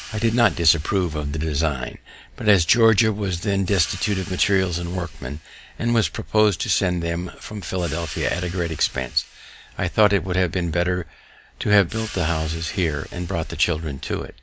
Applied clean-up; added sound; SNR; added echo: none; Cymbal; 20 dB; none.